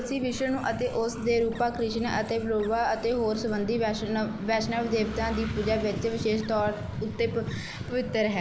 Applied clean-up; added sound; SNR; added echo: none; Engine / Vehicle + Guitar; 13 dB; none.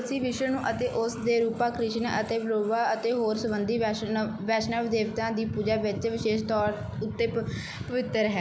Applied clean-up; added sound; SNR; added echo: none; none; none; none.